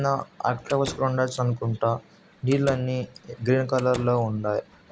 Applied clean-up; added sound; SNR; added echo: none; Slam; 17 dB; none.